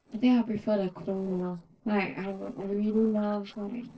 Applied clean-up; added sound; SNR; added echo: neural separator model SepFormer DNS4.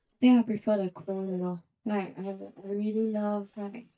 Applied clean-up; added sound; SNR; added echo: neural mask model DeepFilterNet 3.